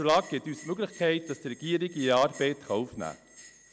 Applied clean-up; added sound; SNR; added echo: none; Bell; 16 dB; none.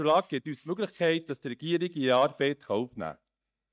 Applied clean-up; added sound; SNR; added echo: neural mask model DeepFilterNet 3.